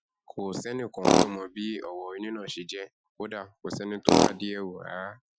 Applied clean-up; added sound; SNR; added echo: classical method Wiener filter.